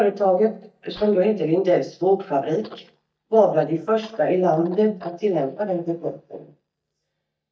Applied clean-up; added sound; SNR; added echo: neural mask model DeepFilterNet 3.